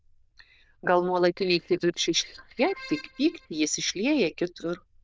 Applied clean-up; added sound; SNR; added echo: neural diffusion model UNIVERSE++.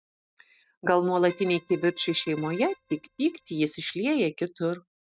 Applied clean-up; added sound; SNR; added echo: neural mask model RNNoise.